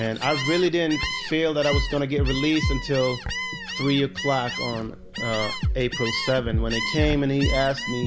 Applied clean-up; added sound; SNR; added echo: none; Gull, seagull; 8 dB; none.